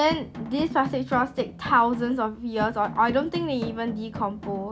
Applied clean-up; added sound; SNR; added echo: none; Drum; 10 dB; none.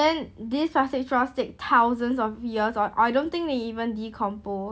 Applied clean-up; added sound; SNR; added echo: none; none; none; none.